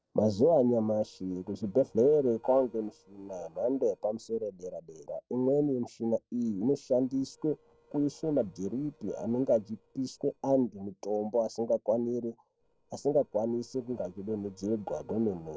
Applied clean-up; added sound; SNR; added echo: neural separator model SepFormer DNS4.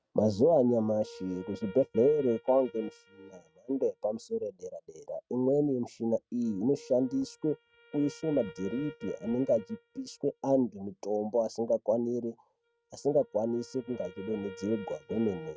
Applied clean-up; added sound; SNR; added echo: neural mask model RNNoise.